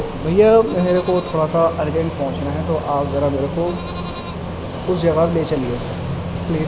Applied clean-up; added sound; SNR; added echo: none; Livestock, farm animals, working animals; 16 dB; none.